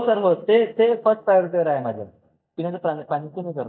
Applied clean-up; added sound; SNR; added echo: neural mask model DeepFilterNet 3.